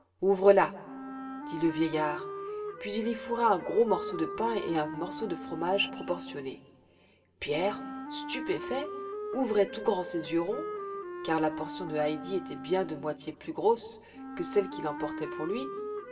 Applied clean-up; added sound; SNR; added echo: none; Wind instrument, woodwind instrument; 9 dB; reverberation time 2.9 s.